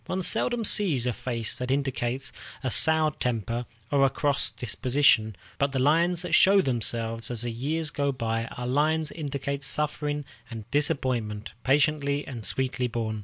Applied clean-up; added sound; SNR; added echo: none; none; none; none.